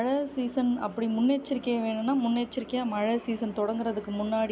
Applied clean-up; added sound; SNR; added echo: none; none; none; none.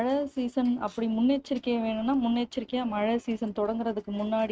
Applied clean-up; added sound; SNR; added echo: neural mask model RNNoise.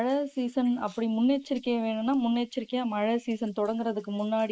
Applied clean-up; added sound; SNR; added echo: neural mask model Resemble Enhance denoiser.